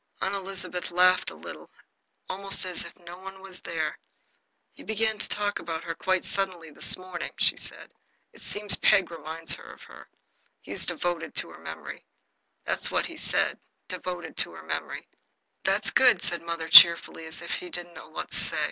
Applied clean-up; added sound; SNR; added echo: none; none; none; none.